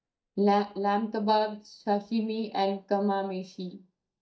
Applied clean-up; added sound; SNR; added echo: neural mask model DeepFilterNet 3.